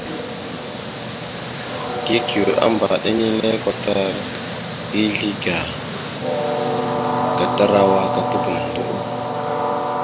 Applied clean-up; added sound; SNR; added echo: none; Train; 1 dB; none.